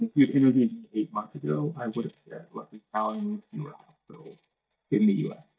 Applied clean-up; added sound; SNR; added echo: neural mask model DeepFilterNet 3.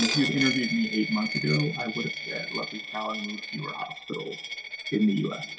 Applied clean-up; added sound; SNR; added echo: none; Coin (dropping); 4 dB; reverberation time 1.1 s.